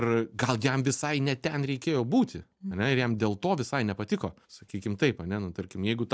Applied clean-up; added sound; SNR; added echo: none; none; none; none.